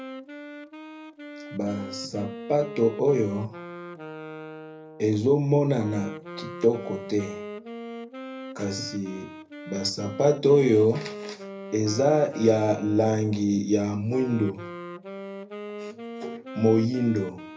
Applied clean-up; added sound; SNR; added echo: none; Wind instrument, woodwind instrument; 13 dB; reverberation time 0.3 s.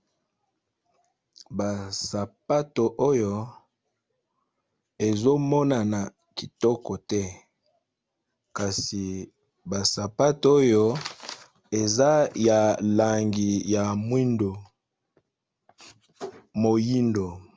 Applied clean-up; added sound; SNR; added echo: none; none; none; none.